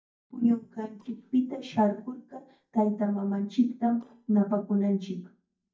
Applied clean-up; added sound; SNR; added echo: neural mask model DeepFilterNet 3.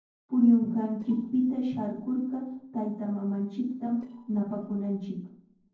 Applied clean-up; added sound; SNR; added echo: neural separator model SepFormer DNS4.